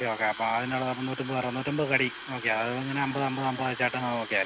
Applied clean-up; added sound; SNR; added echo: none; Fill (with liquid) / Water tap, faucet; 12 dB; none.